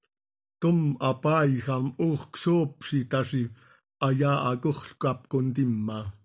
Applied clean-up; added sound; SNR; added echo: none; none; none; none.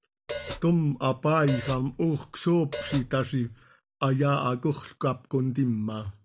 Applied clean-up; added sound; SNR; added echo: none; Hi-hat; 10 dB; none.